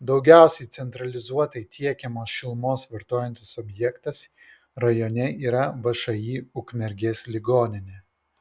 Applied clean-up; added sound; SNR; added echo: none; none; none; none.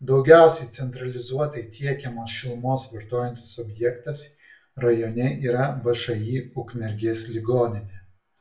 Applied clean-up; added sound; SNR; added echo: none; none; none; reverberation time 0.3 s.